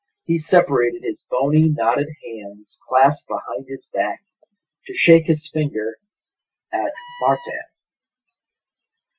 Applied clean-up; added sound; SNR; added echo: classical method Wiener filter.